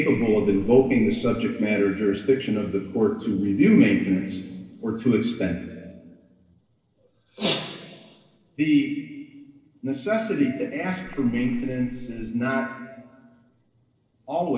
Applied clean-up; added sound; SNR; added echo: neural separator model SepFormer DNS4.